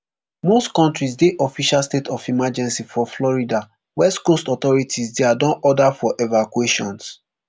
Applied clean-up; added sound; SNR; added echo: none; none; none; none.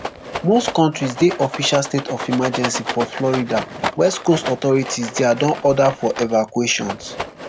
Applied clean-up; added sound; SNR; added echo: none; Rattle; 9 dB; none.